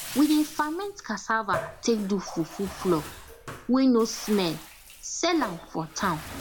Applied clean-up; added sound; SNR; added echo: none; Bathtub (filling or washing); 14 dB; none.